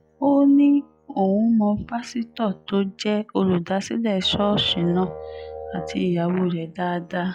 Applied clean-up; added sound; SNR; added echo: classical method log-MMSE.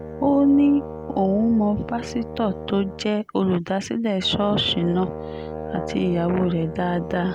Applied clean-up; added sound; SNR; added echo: none; Brass instrument; 11 dB; none.